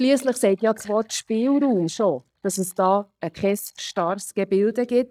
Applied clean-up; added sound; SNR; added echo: neural mask model DeepFilterNet 3.